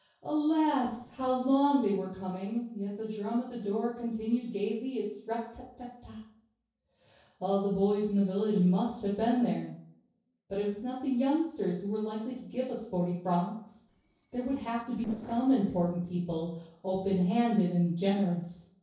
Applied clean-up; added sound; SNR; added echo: neural separator model SepFormer DNS4.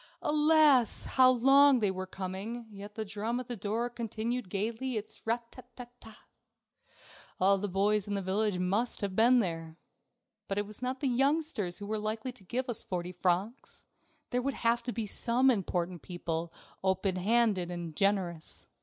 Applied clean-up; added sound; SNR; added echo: none; none; none; none.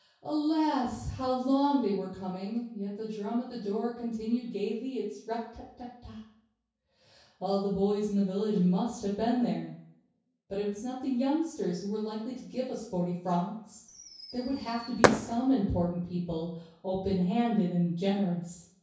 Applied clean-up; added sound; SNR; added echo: none; Fireworks; 1 dB; reverberation time 0.6 s.